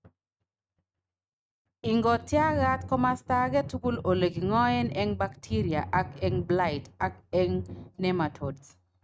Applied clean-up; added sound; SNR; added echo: neural mask model RNNoise.